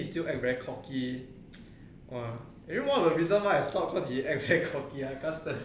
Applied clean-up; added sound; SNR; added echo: none; none; none; none.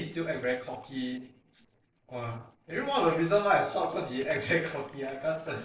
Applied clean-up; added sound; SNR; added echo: neural separator model SepFormer DNS4.